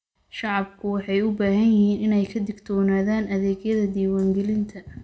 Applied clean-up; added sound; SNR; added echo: none; none; none; reverberation time 0.4 s.